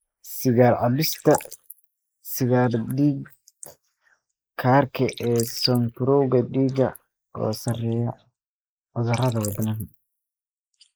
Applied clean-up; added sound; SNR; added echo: neural mask model Resemble Enhance denoiser.